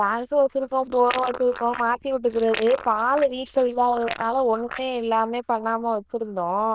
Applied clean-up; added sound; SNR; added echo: neural diffusion model UNIVERSE++.